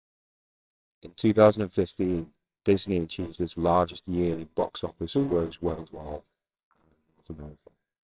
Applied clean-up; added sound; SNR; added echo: neural separator model SepFormer WHAMR!.